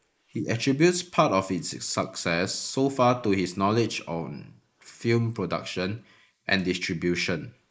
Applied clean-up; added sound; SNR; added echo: neural mask model Resemble Enhance denoiser.